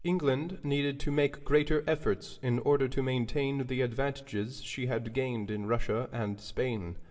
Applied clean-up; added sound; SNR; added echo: none; none; none; reverberation time 0.5 s.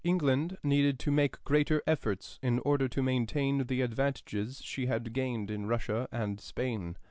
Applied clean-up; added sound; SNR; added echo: none; none; none; none.